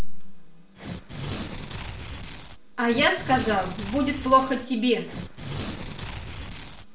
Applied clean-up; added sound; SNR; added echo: none; Tearing; 9 dB; reverberation time 0.4 s.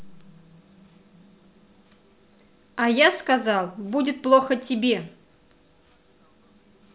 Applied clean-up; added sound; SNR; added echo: none; none; none; none.